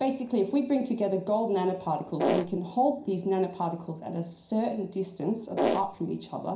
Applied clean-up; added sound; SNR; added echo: none; Fart; -2 dB; reverberation time 0.5 s.